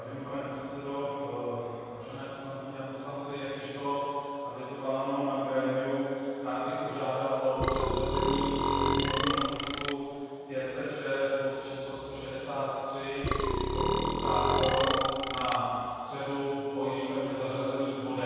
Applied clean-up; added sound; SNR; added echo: none; Burping, eructation; -3 dB; reverberation time 2.2 s.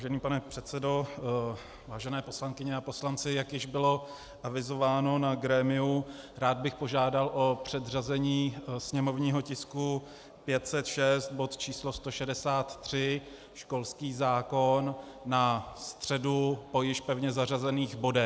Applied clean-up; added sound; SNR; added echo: none; none; none; none.